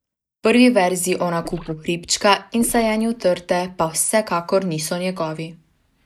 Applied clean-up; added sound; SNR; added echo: neural mask model DeepFilterNet 3.